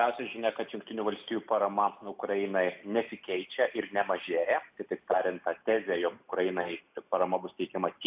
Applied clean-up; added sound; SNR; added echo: neural mask model Resemble Enhance denoiser.